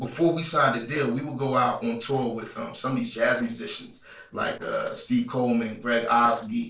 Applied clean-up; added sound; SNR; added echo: neural separator model SepFormer DNS4.